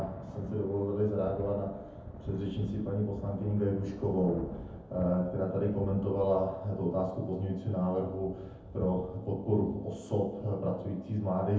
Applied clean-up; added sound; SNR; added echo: none; Thunder / Rain; 14 dB; reverberation time 0.7 s.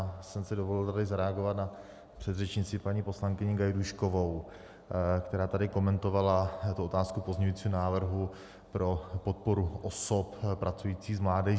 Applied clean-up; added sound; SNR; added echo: none; none; none; none.